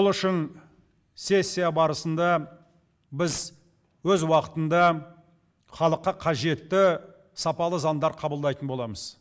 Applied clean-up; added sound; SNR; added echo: none; none; none; none.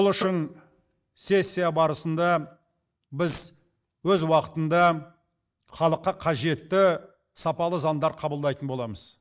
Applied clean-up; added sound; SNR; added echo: neural mask model DeepFilterNet 3.